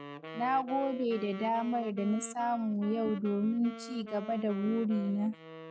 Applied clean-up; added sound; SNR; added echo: neural mask model RNNoise.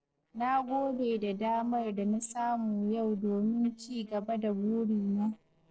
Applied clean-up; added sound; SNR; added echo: neural separator model SepFormer DNS4.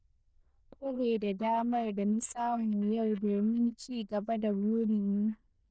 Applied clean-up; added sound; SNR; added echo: neural diffusion model UNIVERSE++.